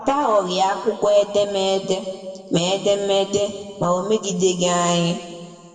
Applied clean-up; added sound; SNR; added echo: none; none; none; reverberation time 1.9 s.